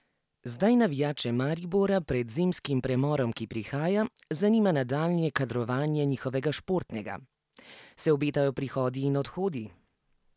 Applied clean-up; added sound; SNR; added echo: none; none; none; none.